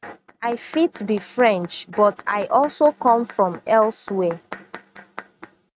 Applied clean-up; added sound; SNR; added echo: neural mask model RNNoise.